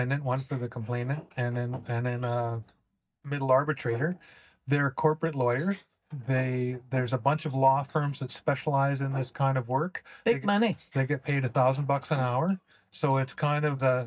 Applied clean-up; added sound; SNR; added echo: neural mask model DeepFilterNet 3.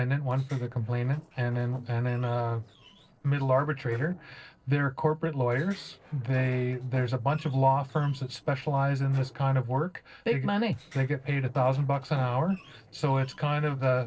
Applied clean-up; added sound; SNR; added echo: neural separator model SepFormer DNS4.